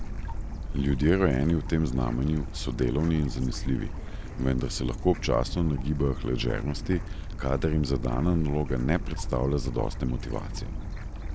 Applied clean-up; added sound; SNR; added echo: none; Stream / Bird; 5 dB; none.